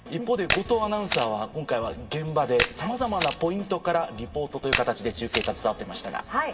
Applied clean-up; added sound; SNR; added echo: none; Camera; 7 dB; reverberation time 2.2 s.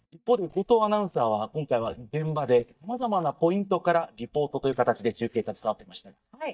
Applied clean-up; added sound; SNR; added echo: neural mask model DeepFilterNet 3.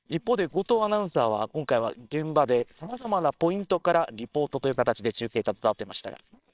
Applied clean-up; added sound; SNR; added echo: neural separator model SepFormer WHAMR!.